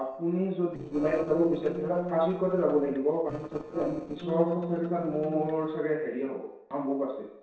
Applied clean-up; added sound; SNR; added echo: neural separator model SepFormer DNS4.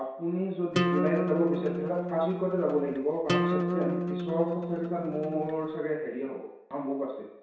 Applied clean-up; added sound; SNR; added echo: none; Acoustic guitar; 0 dB; reverberation time 0.7 s.